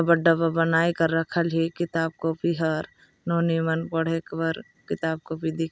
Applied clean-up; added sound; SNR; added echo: none; none; none; none.